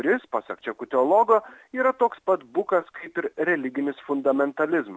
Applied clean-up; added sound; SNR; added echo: none; none; none; none.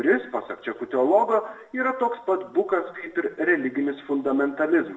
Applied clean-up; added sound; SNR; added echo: none; none; none; reverberation time 0.7 s.